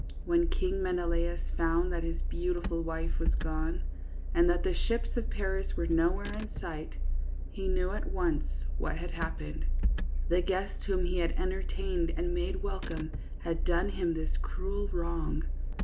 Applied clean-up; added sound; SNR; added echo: none; Engine / Car; -4 dB; none.